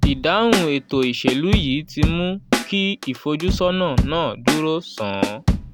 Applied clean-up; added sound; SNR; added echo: none; Drum / Drum kit; 2 dB; none.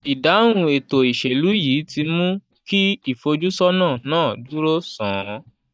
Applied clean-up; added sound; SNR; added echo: neural mask model DeepFilterNet 3.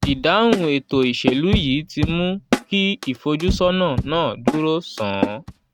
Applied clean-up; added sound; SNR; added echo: neural mask model RNNoise.